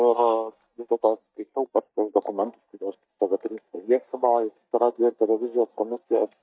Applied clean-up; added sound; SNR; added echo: neural mask model DeepFilterNet 3.